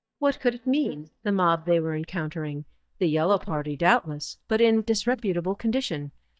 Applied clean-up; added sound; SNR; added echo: neural mask model DeepFilterNet 3.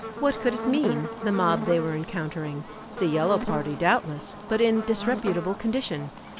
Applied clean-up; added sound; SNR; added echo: none; Buzz; 8 dB; none.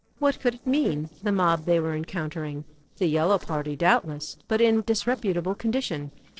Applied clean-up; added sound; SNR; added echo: neural separator model SepFormer DNS4.